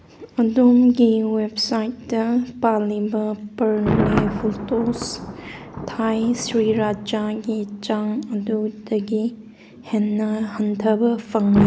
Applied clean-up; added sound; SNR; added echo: none; Thunder; 11 dB; none.